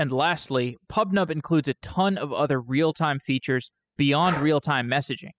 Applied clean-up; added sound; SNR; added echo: classical method spectral subtraction.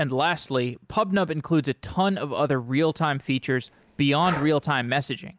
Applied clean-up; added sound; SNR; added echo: none; Breathing; 15 dB; none.